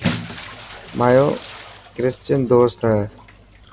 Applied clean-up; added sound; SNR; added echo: none; Bathtub (filling or washing) / Splash, splatter; 12 dB; none.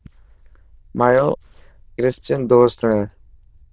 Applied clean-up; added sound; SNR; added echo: neural diffusion model UNIVERSE++.